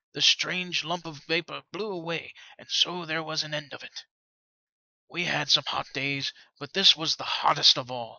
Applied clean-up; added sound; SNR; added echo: neural mask model Resemble Enhance denoiser.